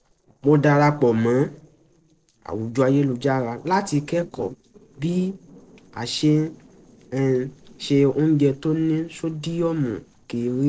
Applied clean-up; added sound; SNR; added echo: neural separator model SepFormer DNS4.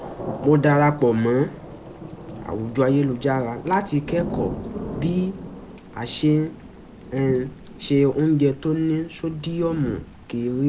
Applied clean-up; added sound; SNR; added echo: none; Thunder / Rain; 12 dB; none.